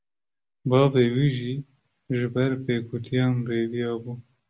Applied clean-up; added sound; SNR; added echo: none; none; none; none.